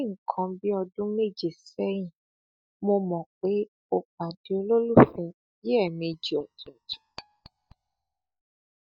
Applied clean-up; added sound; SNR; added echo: neural mask model DeepFilterNet 3.